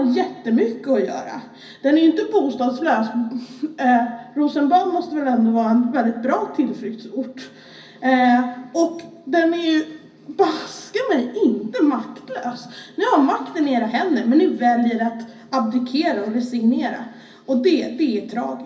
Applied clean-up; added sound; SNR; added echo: none; none; none; reverberation time 0.4 s.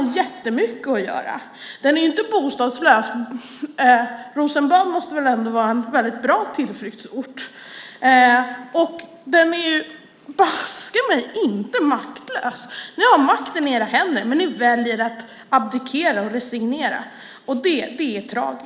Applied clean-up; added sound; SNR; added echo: none; none; none; none.